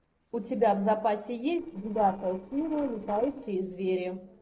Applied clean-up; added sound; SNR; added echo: neural separator model SepFormer DNS4.